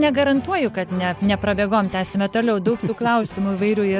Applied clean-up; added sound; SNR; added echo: none; none; none; none.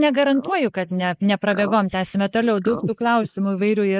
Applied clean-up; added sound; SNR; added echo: neural mask model Resemble Enhance denoiser.